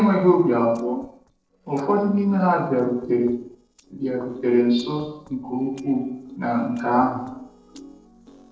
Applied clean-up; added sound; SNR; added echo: neural separator model SepFormer DNS4.